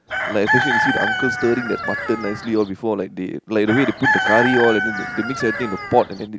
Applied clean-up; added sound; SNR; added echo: none; Chicken, rooster; 1 dB; none.